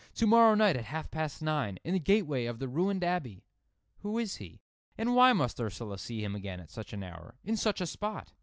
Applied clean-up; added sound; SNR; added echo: none; none; none; none.